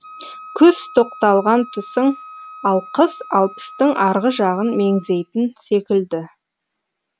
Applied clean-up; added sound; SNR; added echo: none; Wind instrument, woodwind instrument; 20 dB; none.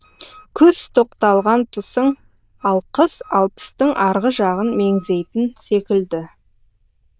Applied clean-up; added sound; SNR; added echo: neural diffusion model UNIVERSE++.